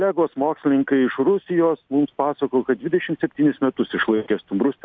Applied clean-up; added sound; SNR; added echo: none; none; none; none.